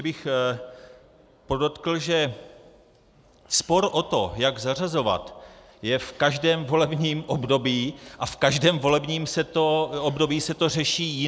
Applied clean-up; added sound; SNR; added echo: none; none; none; none.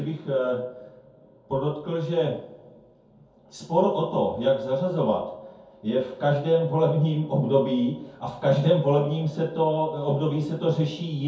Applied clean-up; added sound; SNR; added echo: none; none; none; reverberation time 0.6 s.